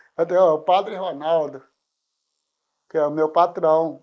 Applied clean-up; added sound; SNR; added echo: neural mask model Resemble Enhance denoiser.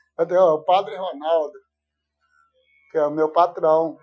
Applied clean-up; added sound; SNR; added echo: classical method Wiener filter.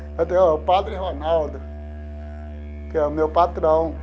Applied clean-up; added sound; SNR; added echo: none; Musical instrument; 11 dB; none.